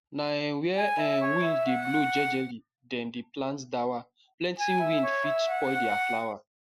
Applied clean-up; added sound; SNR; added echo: none; Wind instrument, woodwind instrument; -3 dB; none.